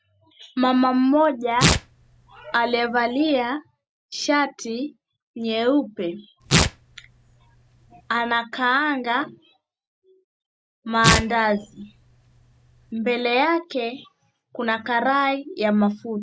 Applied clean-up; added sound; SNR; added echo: none; Tearing; 3 dB; none.